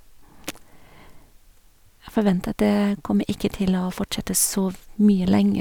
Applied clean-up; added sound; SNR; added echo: none; none; none; none.